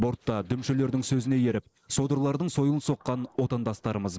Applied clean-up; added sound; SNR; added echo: neural mask model Resemble Enhance denoiser.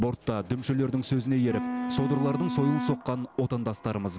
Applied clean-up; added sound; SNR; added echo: none; Wind instrument, woodwind instrument; 6 dB; none.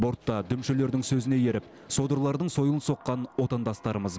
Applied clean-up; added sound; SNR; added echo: none; none; none; none.